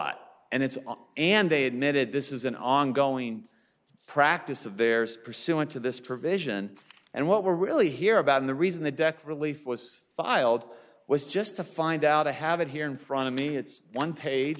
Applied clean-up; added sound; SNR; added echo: none; none; none; none.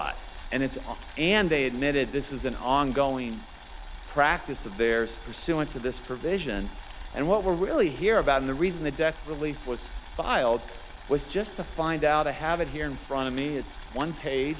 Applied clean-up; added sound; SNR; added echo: none; Boiling; 12 dB; none.